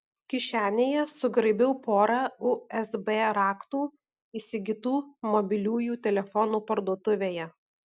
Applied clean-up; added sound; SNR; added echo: none; none; none; none.